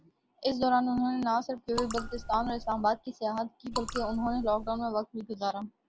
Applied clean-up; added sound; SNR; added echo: none; Raindrop / Drip; 9 dB; none.